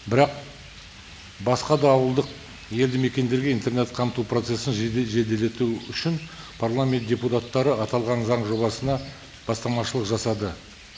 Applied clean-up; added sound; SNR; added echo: none; Rain; 20 dB; none.